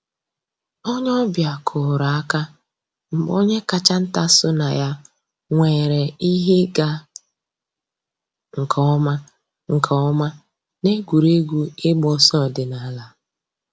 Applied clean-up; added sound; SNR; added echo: none; none; none; none.